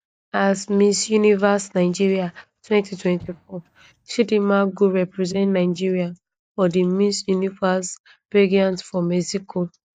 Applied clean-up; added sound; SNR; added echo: neural mask model DeepFilterNet 3.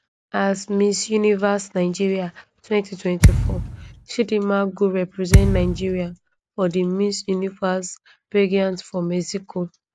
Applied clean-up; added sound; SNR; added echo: none; Thump, thud; -4 dB; none.